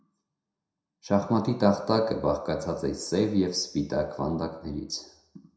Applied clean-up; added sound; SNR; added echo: none; none; none; reverberation time 0.5 s.